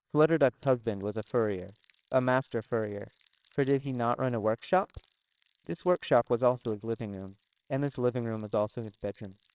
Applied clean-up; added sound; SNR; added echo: neural separator model SepFormer WHAMR!.